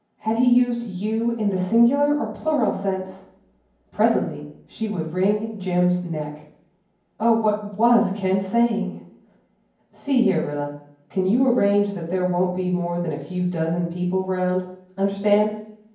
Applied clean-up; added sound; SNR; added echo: none; none; none; reverberation time 0.9 s.